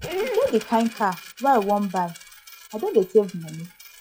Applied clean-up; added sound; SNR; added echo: classical method log-MMSE.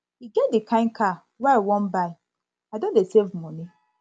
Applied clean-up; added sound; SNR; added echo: none; none; none; none.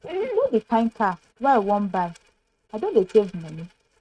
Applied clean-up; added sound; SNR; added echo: neural mask model RNNoise.